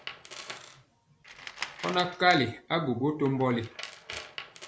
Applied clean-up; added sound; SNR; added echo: none; Tools; 13 dB; none.